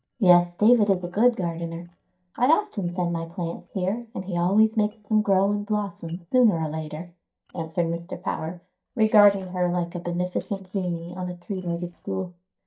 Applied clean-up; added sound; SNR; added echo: neural mask model DeepFilterNet 3.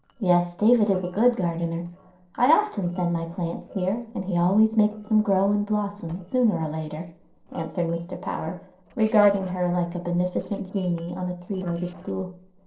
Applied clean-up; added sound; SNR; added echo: neural separator model SepFormer DNS4.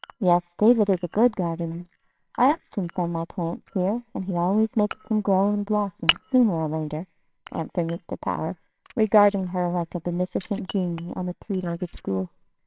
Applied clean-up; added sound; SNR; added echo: neural separator model SepFormer WHAMR!.